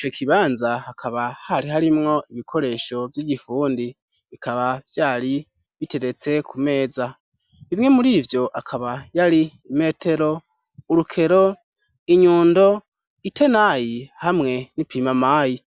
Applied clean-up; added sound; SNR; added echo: none; none; none; none.